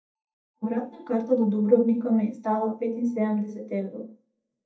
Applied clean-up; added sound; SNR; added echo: neural mask model DeepFilterNet 3.